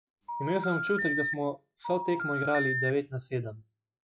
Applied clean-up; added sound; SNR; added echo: classical method log-MMSE.